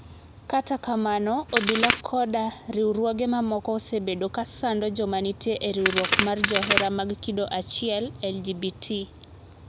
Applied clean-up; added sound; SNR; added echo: none; Crack; -2 dB; none.